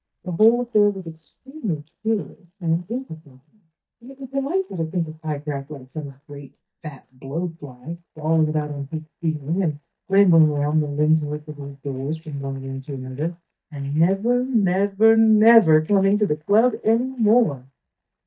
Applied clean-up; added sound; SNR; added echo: neural mask model DeepFilterNet 3.